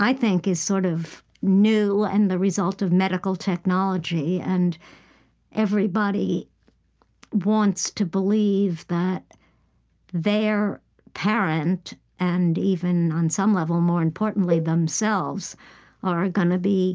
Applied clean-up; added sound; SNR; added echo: none; Cowbell; 10 dB; none.